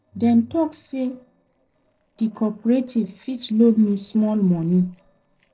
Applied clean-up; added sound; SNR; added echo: neural separator model SepFormer DNS4.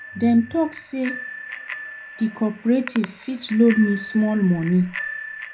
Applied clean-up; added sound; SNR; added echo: none; Bicycle bell; 13 dB; reverberation time 0.4 s.